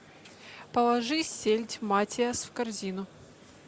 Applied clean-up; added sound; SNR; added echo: none; none; none; none.